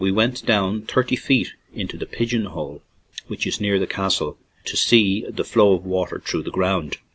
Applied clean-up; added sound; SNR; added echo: none; none; none; none.